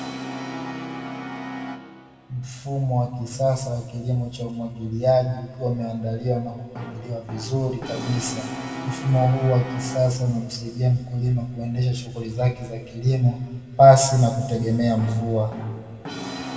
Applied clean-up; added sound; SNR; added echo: none; Brass instrument; 14 dB; reverberation time 2.0 s.